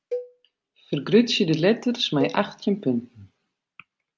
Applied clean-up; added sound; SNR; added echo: none; Cowbell; 14 dB; none.